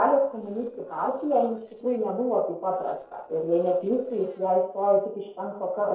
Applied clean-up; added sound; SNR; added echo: neural separator model SepFormer DNS4.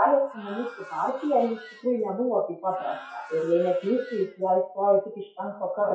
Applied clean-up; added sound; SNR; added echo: classical method WPE with log-MMSE.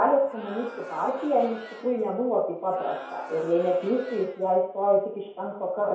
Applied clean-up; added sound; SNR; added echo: none; Crowd; 17 dB; reverberation time 0.5 s.